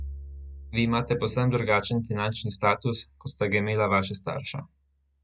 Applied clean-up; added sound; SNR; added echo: none; Bowed string instrument; 18 dB; none.